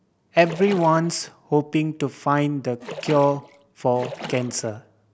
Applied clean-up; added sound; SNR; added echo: none; Splash, splatter; 15 dB; none.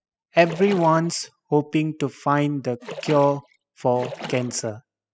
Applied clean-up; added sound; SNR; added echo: classical method spectral subtraction.